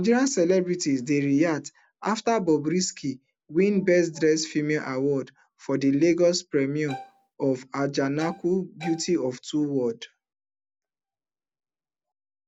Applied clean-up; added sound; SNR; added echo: none; Bowed string instrument; 15 dB; none.